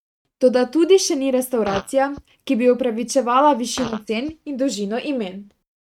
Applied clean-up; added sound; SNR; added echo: neural mask model RNNoise.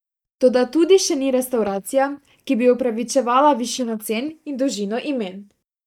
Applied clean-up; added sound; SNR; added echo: neural mask model DeepFilterNet 3.